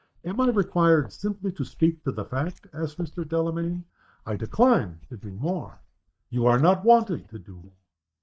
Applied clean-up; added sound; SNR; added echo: neural mask model DeepFilterNet 3.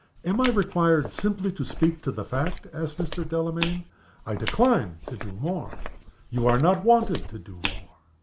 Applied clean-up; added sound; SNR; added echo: none; Walk, footsteps; 8 dB; none.